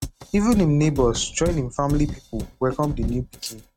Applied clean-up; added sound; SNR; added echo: neural mask model RNNoise.